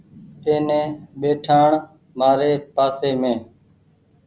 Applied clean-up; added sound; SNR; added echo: none; none; none; none.